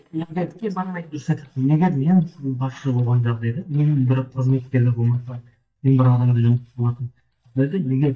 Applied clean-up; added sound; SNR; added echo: neural mask model DeepFilterNet 3.